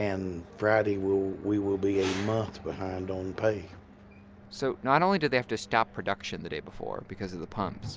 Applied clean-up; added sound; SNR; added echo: none; none; none; none.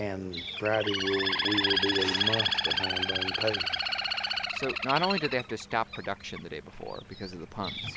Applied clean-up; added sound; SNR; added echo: none; Bird; -1 dB; none.